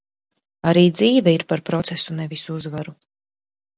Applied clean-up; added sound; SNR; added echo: none; none; none; none.